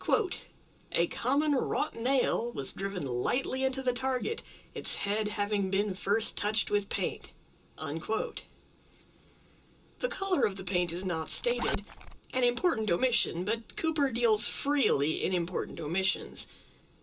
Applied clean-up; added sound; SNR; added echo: none; Zipper (clothing); 7 dB; reverberation time 0.2 s.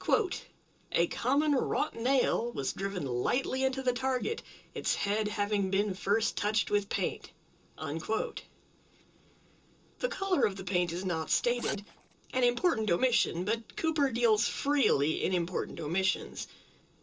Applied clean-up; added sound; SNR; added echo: neural separator model SepFormer DNS4.